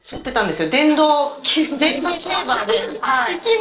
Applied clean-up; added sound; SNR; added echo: neural separator model SepFormer DNS4.